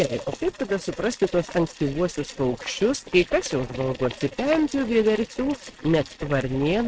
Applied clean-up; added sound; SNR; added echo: neural mask model RNNoise.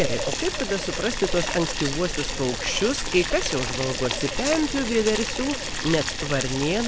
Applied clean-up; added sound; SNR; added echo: none; Boiling; 3 dB; none.